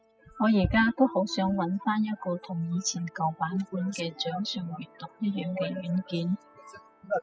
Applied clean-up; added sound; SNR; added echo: classical method spectral subtraction.